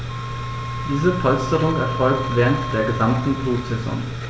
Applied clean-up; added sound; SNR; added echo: none; Wind instrument, woodwind instrument; 11 dB; none.